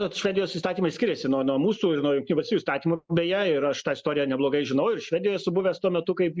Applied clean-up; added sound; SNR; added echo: none; none; none; none.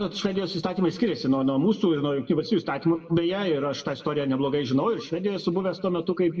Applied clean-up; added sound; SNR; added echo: none; none; none; reverberation time 1.5 s.